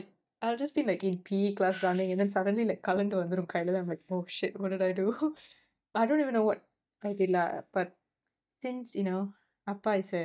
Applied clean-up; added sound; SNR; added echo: neural mask model DeepFilterNet 3.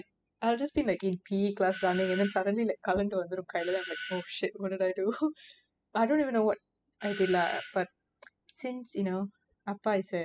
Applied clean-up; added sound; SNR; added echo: classical method spectral subtraction.